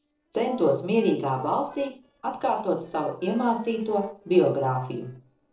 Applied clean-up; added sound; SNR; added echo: neural separator model SepFormer DNS4.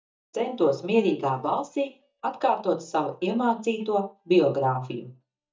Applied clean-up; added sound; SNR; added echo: neural mask model DeepFilterNet 3.